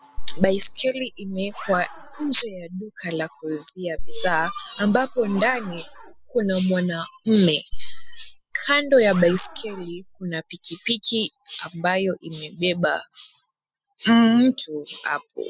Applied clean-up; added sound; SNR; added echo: classical method spectral subtraction.